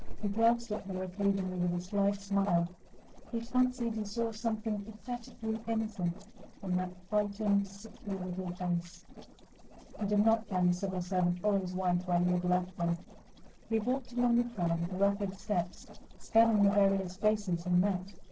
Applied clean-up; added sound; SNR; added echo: neural separator model SepFormer DNS4.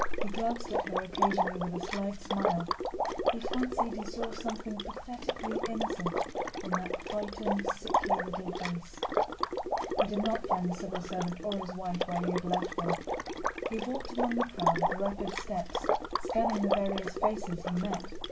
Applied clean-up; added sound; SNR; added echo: none; Water / Liquid; -1 dB; reverberation time 0.2 s.